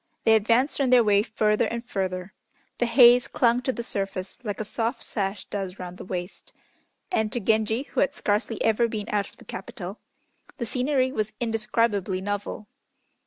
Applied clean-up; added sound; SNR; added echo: none; none; none; none.